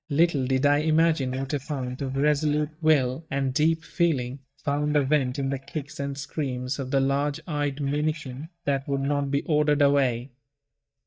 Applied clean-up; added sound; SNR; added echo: neural mask model DeepFilterNet 3.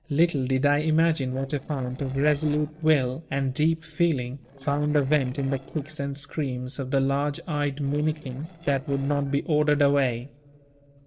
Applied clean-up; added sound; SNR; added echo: neural separator model SepFormer DNS4.